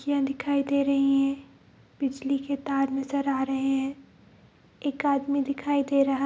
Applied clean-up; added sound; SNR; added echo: none; none; none; none.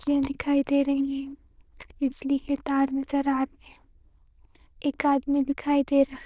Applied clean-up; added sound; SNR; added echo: neural diffusion model UNIVERSE++.